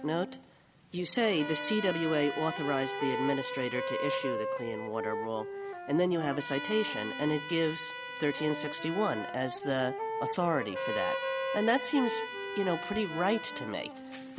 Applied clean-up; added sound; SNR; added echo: none; Wind instrument, woodwind instrument + Trumpet; 5 dB; none.